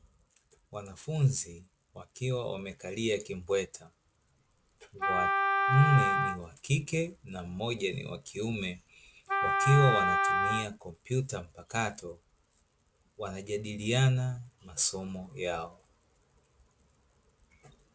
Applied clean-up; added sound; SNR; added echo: none; Wind instrument, woodwind instrument; -3 dB; none.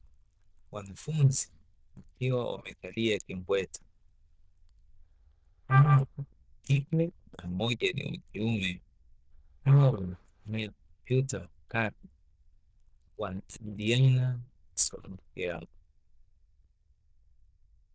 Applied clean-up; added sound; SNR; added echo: neural diffusion model UNIVERSE++.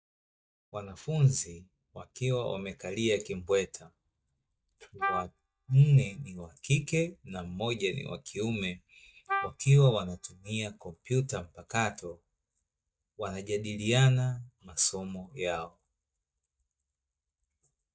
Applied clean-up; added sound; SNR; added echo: neural mask model DeepFilterNet 3.